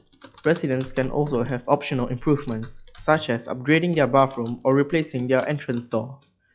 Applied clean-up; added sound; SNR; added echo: classical method log-MMSE.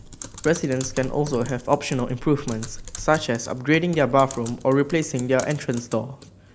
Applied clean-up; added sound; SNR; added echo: none; Typing; 15 dB; none.